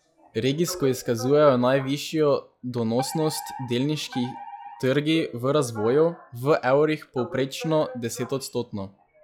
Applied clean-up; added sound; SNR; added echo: classical method log-MMSE.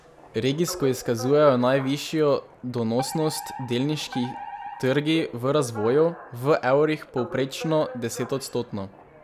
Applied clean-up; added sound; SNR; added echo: none; Alarm; 15 dB; none.